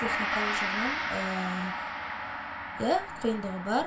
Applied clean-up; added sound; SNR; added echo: none; Gong; 0 dB; reverberation time 0.2 s.